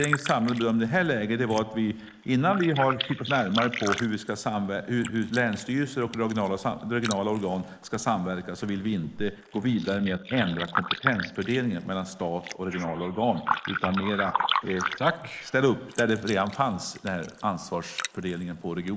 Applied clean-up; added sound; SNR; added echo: neural mask model Resemble Enhance denoiser.